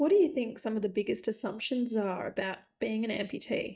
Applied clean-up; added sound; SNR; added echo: neural mask model DeepFilterNet 3.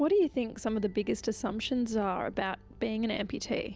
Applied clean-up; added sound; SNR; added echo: none; none; none; none.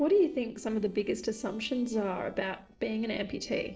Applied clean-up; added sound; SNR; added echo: neural separator model SepFormer DNS4.